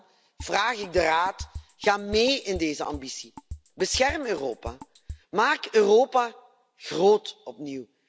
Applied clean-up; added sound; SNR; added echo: none; Drum kit; 16 dB; none.